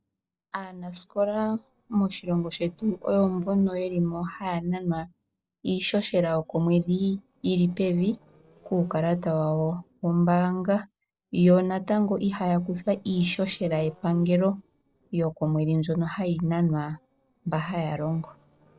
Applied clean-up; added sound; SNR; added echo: neural separator model SepFormer DNS4.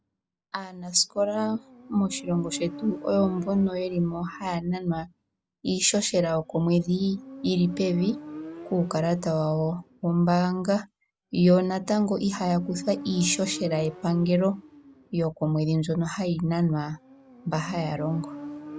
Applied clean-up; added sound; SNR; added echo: none; Motorcycle; 17 dB; none.